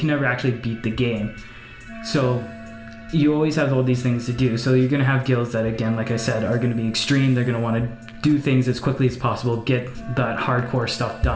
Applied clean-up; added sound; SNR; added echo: none; Wind instrument, woodwind instrument; 19 dB; reverberation time 1.6 s.